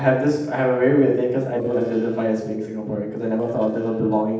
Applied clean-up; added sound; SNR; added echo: neural separator model SepFormer DNS4.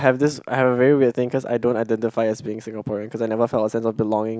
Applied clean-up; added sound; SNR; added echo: none; none; none; none.